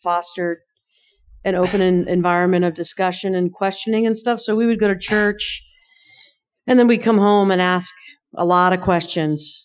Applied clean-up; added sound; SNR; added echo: classical method Wiener filter.